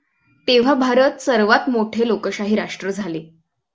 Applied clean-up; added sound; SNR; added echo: none; none; none; none.